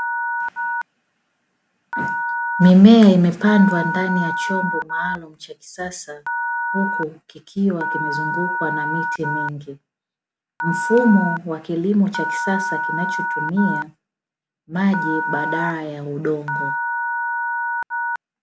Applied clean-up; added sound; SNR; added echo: none; Telephone; 5 dB; none.